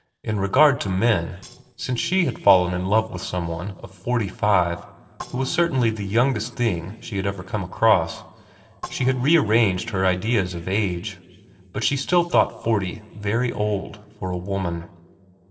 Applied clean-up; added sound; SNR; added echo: neural separator model SepFormer DNS4.